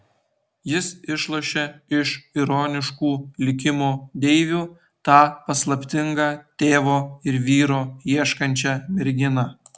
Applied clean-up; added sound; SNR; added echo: none; none; none; none.